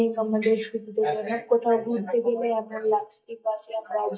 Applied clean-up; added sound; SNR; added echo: neural mask model DeepFilterNet 3.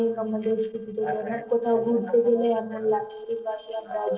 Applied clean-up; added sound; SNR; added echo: neural separator model SepFormer DNS4.